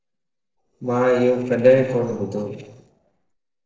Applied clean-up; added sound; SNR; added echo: neural separator model SepFormer DNS4.